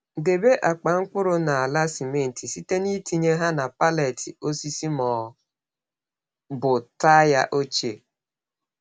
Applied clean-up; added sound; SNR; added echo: none; none; none; none.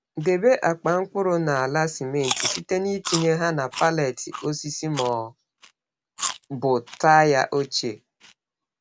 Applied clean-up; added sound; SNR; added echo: none; Chewing, mastication; 11 dB; none.